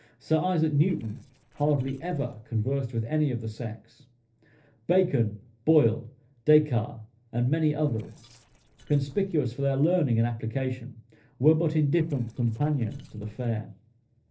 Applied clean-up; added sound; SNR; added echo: neural separator model SepFormer DNS4.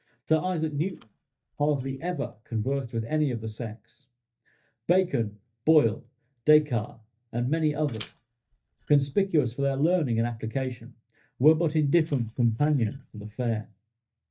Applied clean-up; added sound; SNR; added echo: neural mask model DeepFilterNet 3.